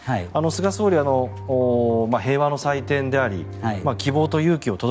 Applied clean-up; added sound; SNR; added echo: none; Bowed string instrument; 14 dB; none.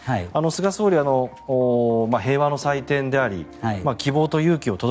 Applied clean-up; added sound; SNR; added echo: none; none; none; none.